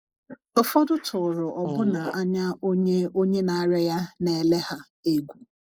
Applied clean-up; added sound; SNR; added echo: neural mask model Resemble Enhance denoiser.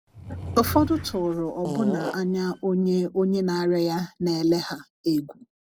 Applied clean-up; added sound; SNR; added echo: none; Fart / Drawer open or close; 9 dB; none.